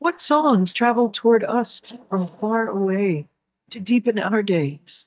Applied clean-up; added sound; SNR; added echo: neural mask model DeepFilterNet 3.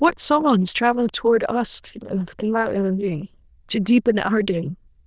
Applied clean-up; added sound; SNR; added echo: neural diffusion model UNIVERSE++.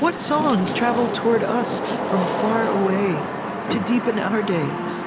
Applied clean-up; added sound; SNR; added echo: none; Wind / Rain; 3 dB; none.